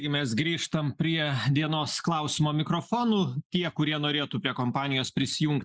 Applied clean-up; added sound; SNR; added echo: neural mask model Resemble Enhance denoiser.